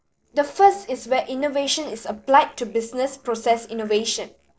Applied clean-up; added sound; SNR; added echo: neural separator model SepFormer DNS4.